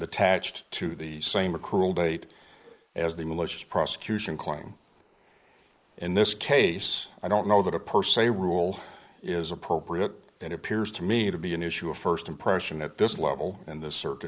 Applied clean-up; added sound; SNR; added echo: neural mask model Resemble Enhance denoiser.